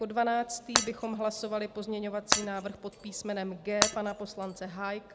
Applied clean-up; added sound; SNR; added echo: none; Shatter; 1 dB; none.